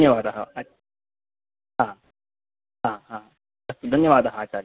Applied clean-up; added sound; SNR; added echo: none; none; none; none.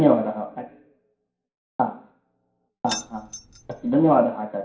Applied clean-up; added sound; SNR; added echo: none; Keys jangling; 13 dB; reverberation time 0.5 s.